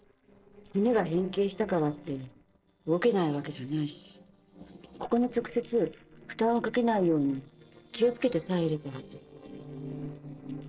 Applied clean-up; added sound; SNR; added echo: neural separator model SepFormer DNS4.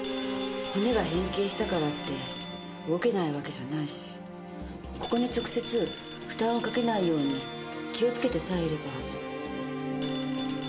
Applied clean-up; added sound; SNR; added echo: none; Telephone; 15 dB; none.